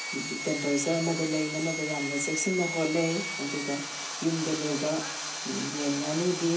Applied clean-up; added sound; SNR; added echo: none; Sawing; 5 dB; reverberation time 0.3 s.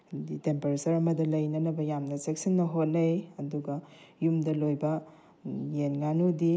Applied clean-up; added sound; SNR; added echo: none; none; none; none.